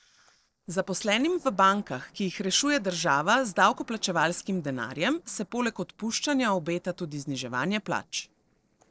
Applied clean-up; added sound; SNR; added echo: neural separator model SepFormer DNS4.